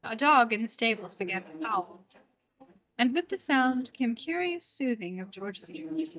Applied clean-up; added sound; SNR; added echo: neural mask model DeepFilterNet 3.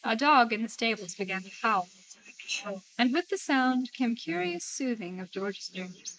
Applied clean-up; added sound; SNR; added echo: neural mask model Resemble Enhance denoiser.